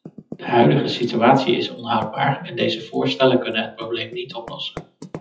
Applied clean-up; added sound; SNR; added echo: classical method WPE with log-MMSE.